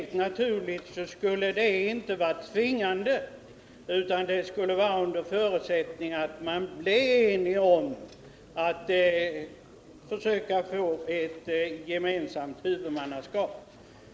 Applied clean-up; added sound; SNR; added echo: none; none; none; none.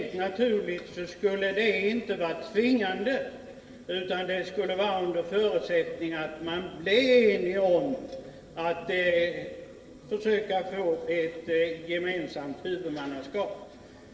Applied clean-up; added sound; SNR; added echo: none; none; none; reverberation time 1.7 s.